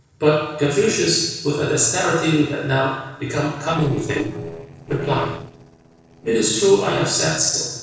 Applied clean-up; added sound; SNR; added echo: neural separator model SepFormer DNS4.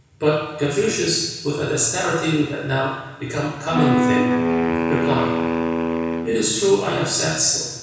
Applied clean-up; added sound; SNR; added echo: none; Wind instrument, woodwind instrument; 0 dB; reverberation time 1.1 s.